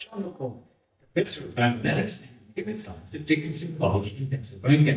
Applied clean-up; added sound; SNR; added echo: neural mask model DeepFilterNet 3.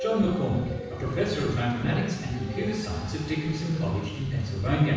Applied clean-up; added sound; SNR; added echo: none; Breathing; 15 dB; reverberation time 1.1 s.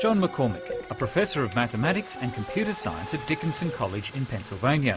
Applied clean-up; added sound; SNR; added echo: none; none; none; none.